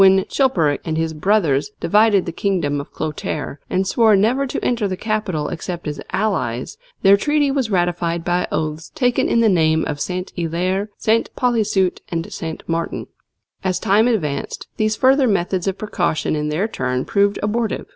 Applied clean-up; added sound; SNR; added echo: none; none; none; none.